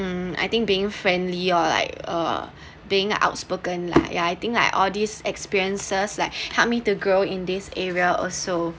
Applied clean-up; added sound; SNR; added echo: none; none; none; none.